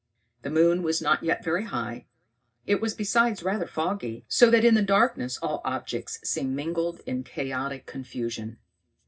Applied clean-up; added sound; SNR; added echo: none; none; none; reverberation time 0.4 s.